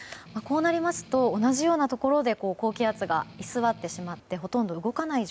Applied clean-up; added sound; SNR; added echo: none; Strum; 19 dB; none.